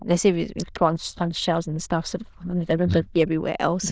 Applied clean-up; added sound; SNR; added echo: neural diffusion model UNIVERSE++.